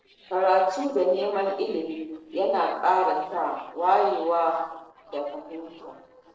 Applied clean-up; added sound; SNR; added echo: neural separator model SepFormer DNS4.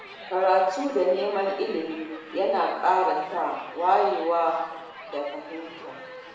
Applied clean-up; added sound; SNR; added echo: none; Crowd; 17 dB; reverberation time 0.9 s.